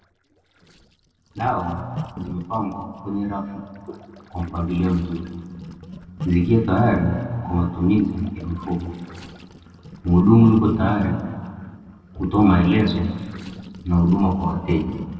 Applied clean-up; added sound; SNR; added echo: neural separator model SepFormer DNS4.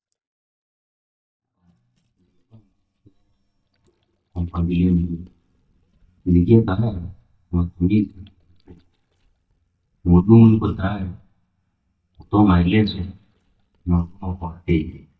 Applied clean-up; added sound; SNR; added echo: neural mask model DeepFilterNet 3.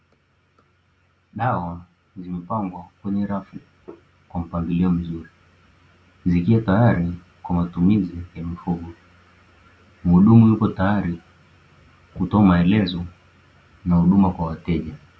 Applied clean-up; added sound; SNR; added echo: none; none; none; none.